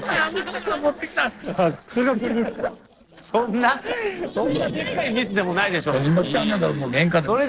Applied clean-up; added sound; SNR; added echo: neural separator model SepFormer DNS4.